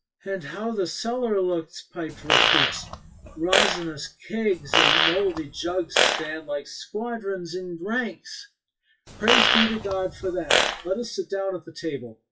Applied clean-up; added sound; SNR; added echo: classical method WPE with log-MMSE.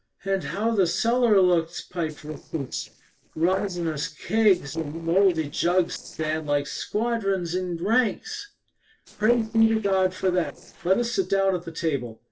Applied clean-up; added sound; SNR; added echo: neural separator model SepFormer DNS4.